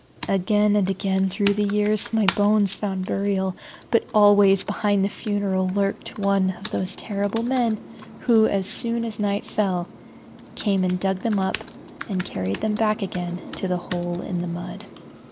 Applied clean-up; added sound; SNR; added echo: none; Computer keyboard; 16 dB; none.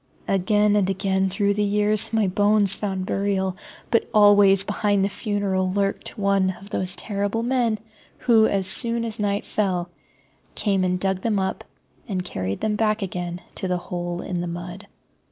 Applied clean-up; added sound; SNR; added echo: none; none; none; none.